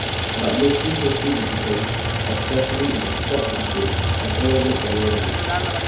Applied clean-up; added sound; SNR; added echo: none; Idling; -2 dB; reverberation time 0.6 s.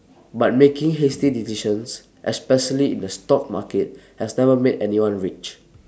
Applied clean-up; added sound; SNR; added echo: none; none; none; none.